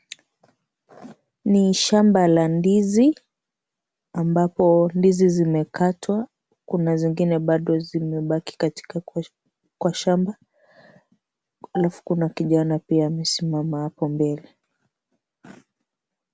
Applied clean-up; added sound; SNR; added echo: none; none; none; none.